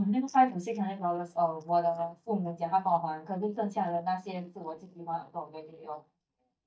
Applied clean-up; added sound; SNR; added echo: neural mask model DeepFilterNet 3.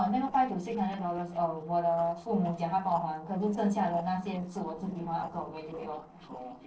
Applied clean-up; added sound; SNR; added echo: neural separator model SepFormer DNS4.